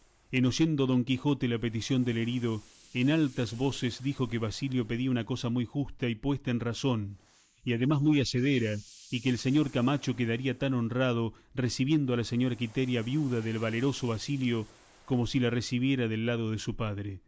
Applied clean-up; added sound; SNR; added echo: neural mask model Resemble Enhance denoiser.